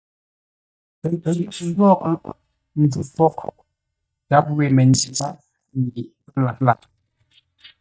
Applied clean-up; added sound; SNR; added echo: neural mask model DeepFilterNet 3.